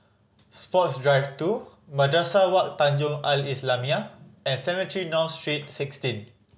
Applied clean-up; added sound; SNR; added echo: none; none; none; none.